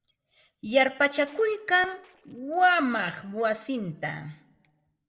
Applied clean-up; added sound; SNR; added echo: neural separator model SepFormer DNS4.